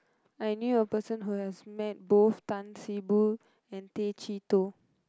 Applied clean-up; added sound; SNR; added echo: none; none; none; none.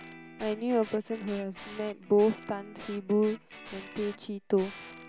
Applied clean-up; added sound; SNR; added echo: none; Guitar; 16 dB; none.